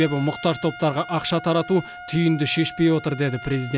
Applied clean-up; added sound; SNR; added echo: none; Trumpet; 15 dB; none.